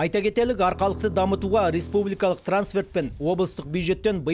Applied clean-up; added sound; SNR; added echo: none; Bowed string instrument; 14 dB; none.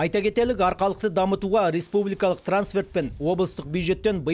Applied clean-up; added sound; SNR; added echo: none; none; none; none.